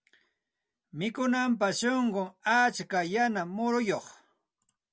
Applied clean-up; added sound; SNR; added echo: none; none; none; none.